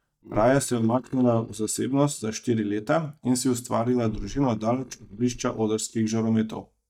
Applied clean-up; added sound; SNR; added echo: neural mask model DeepFilterNet 3.